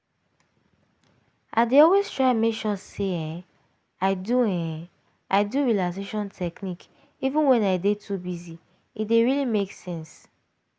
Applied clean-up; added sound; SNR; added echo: none; none; none; none.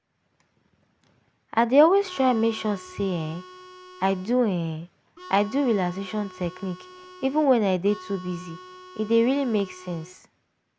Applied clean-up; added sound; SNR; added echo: none; Harmonica; 18 dB; none.